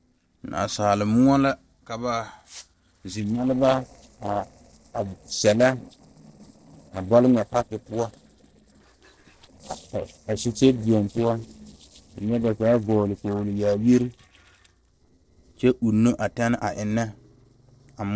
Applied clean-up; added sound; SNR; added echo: neural separator model SepFormer DNS4.